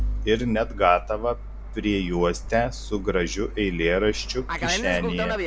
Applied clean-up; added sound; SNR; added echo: none; Fixed-wing aircraft, airplane; 10 dB; none.